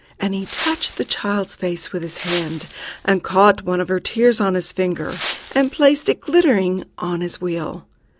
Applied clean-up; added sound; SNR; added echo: none; Wind; 9 dB; none.